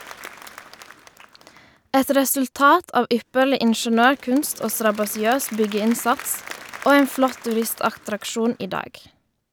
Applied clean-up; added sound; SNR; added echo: none; Applause / Crowd; 20 dB; none.